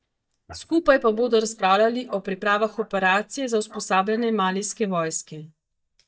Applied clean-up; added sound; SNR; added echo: neural mask model DeepFilterNet 3.